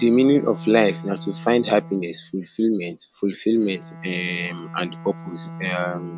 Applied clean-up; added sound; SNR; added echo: none; Bowed string instrument; 15 dB; none.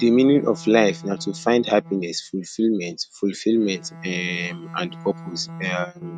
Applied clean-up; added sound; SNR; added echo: neural mask model RNNoise.